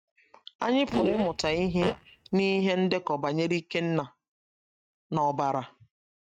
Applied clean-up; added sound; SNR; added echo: neural mask model RNNoise.